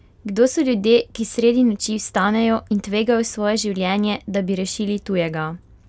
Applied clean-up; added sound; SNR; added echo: none; none; none; none.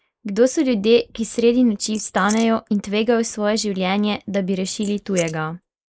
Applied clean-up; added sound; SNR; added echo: neural mask model Resemble Enhance denoiser.